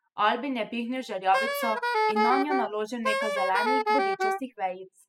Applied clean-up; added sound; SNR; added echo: classical method spectral subtraction.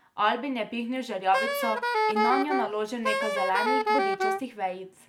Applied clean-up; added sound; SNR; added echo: none; Wind instrument, woodwind instrument; -3 dB; none.